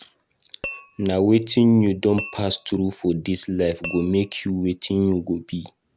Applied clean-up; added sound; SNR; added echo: none; Tap / Glass; 18 dB; none.